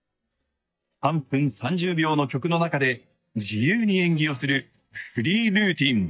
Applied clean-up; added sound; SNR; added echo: neural mask model DeepFilterNet 3.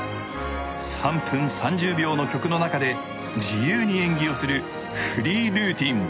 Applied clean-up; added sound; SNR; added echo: none; none; none; none.